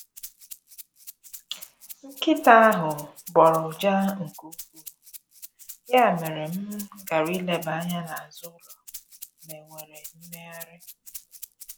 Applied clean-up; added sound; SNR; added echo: none; Rattle (instrument); 19 dB; none.